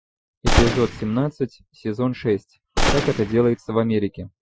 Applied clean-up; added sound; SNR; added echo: classical method Wiener filter.